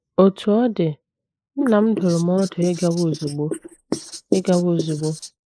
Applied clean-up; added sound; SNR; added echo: neural mask model Resemble Enhance denoiser.